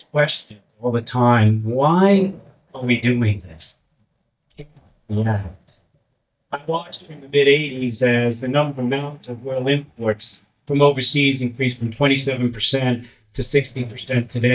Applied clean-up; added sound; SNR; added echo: neural mask model DeepFilterNet 3.